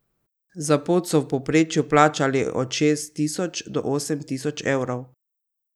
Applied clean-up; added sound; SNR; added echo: none; none; none; none.